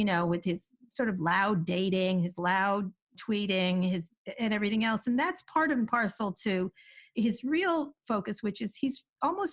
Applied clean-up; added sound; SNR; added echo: none; none; none; none.